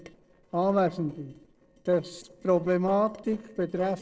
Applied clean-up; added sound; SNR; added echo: neural separator model SepFormer DNS4.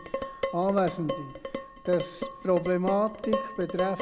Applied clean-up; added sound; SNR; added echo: none; Dishes, pots, and pans; 6 dB; none.